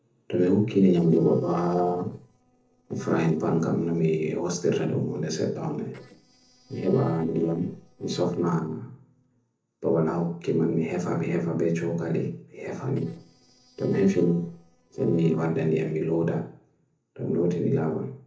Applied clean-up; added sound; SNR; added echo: neural separator model SepFormer DNS4.